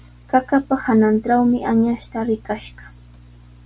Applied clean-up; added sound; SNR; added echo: none; none; none; none.